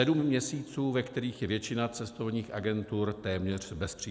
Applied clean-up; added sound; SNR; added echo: none; none; none; none.